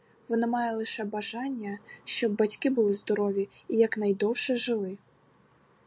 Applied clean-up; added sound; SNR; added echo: none; none; none; none.